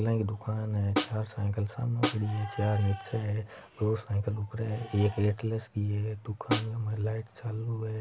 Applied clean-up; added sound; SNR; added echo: none; Snare drum; 5 dB; none.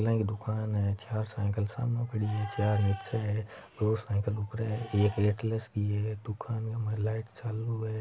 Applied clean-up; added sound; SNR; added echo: none; none; none; none.